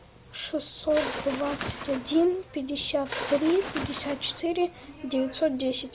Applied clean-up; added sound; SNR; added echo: none; Bird; 7 dB; none.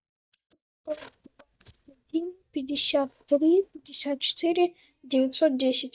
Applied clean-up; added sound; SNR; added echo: neural mask model DeepFilterNet 3.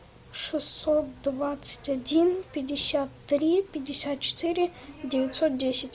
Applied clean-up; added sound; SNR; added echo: none; none; none; none.